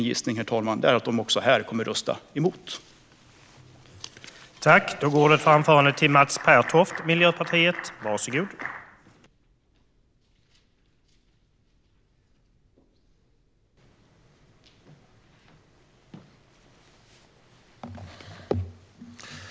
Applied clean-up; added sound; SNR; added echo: none; none; none; none.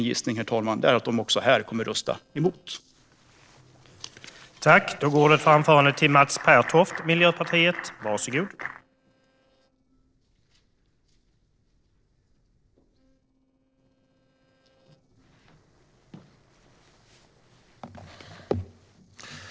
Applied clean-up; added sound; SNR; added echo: neural separator model SepFormer DNS4.